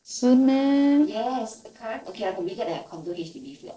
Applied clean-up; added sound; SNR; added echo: neural separator model SepFormer DNS4.